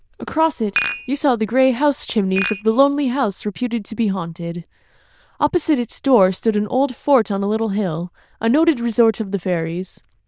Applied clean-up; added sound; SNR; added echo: neural diffusion model UNIVERSE++.